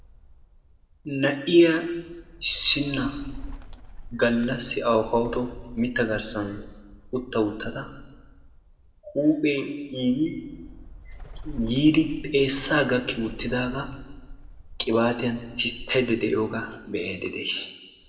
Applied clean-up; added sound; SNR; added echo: none; Bird; 19 dB; reverberation time 1.1 s.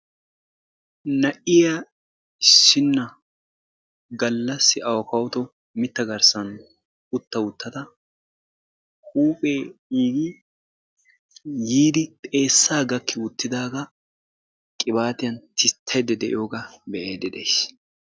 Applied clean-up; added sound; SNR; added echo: none; none; none; none.